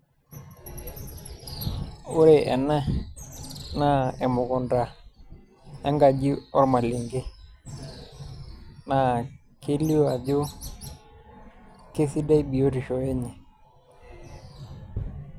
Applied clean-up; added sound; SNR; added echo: none; none; none; none.